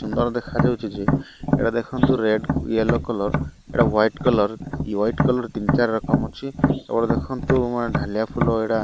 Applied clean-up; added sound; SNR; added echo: none; Tap; 1 dB; none.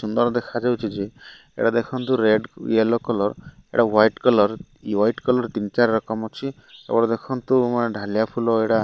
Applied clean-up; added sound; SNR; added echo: none; none; none; none.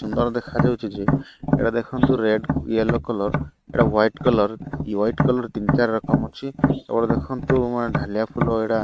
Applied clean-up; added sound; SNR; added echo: neural mask model RNNoise.